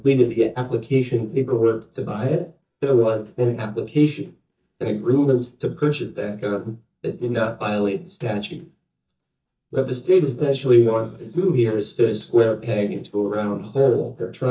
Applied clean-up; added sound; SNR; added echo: neural mask model DeepFilterNet 3.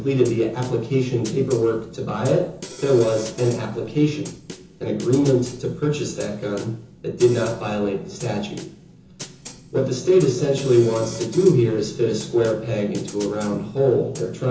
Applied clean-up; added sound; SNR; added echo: none; Snare drum; 19 dB; reverberation time 0.6 s.